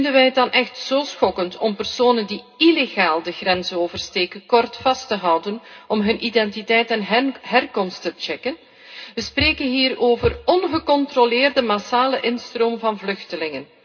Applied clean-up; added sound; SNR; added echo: none; none; none; reverberation time 0.2 s.